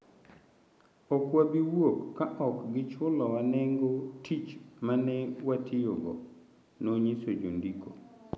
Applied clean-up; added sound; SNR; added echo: none; none; none; none.